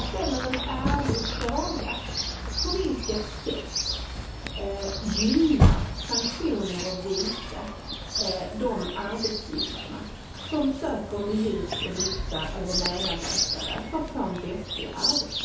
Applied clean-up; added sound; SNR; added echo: none; Chirp, tweet; -1 dB; reverberation time 0.6 s.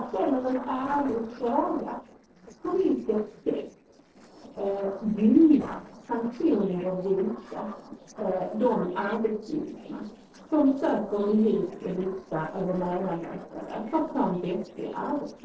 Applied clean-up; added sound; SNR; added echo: neural separator model SepFormer DNS4.